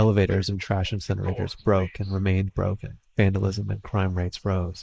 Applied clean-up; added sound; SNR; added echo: neural mask model Resemble Enhance denoiser.